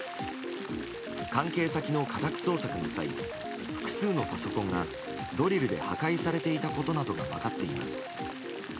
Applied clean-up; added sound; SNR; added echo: none; Rain; 13 dB; none.